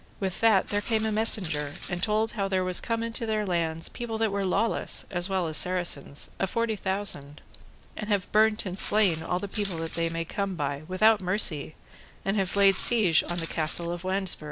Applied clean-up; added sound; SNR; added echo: none; Walk, footsteps; 11 dB; none.